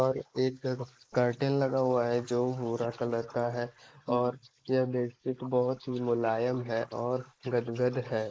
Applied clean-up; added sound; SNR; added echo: neural mask model Resemble Enhance denoiser.